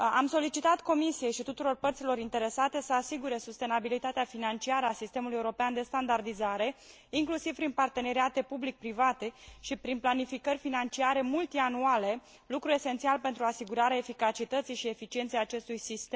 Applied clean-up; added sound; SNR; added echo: none; none; none; none.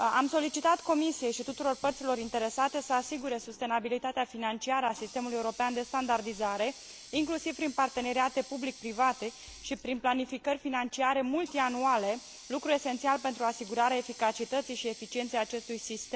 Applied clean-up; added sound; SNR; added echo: none; Water tap, faucet; 19 dB; none.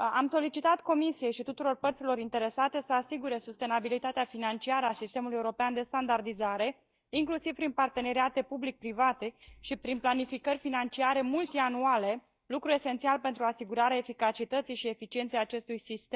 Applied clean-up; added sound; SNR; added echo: neural mask model DeepFilterNet 3.